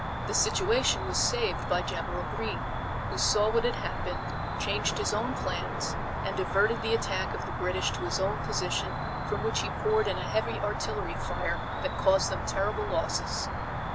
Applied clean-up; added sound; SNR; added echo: none; Cricket; 1 dB; none.